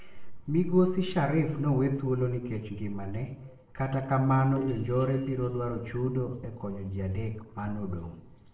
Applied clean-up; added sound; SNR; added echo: neural separator model SepFormer DNS4.